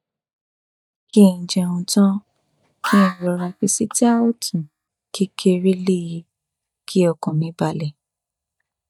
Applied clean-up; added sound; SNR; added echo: neural mask model DeepFilterNet 3.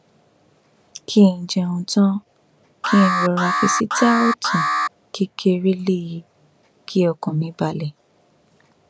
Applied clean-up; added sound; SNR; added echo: none; Alarm; 2 dB; none.